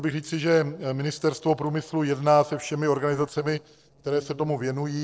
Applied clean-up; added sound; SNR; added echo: neural separator model SepFormer DNS4.